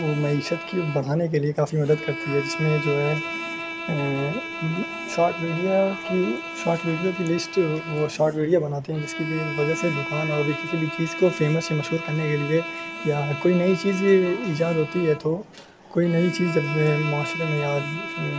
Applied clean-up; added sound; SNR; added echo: none; Bowed string instrument; 9 dB; none.